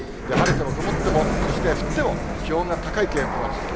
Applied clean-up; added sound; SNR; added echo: none; Sliding door; -2 dB; none.